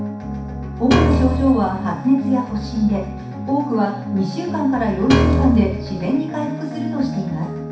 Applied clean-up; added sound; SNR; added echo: none; Piano; 0 dB; reverberation time 0.6 s.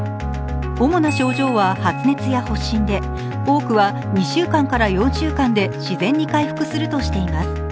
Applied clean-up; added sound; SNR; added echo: none; none; none; none.